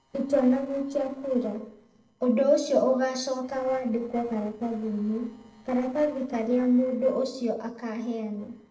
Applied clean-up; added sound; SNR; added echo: neural separator model SepFormer DNS4.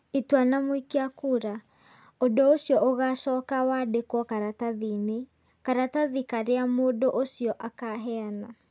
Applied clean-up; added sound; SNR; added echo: none; none; none; none.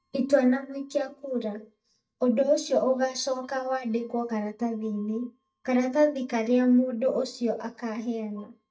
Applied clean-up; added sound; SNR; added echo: neural mask model DeepFilterNet 3.